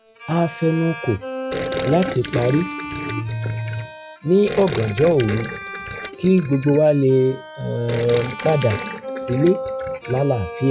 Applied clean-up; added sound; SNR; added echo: classical method log-MMSE.